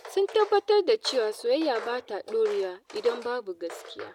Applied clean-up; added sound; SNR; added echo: none; Walk, footsteps; 17 dB; none.